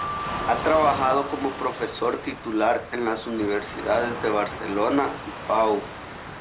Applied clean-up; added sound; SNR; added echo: none; Waves, surf + Marimba, xylophone; 9 dB; none.